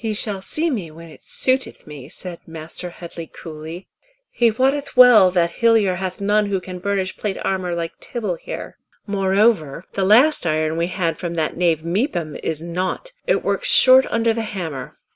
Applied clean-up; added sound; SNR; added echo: none; none; none; none.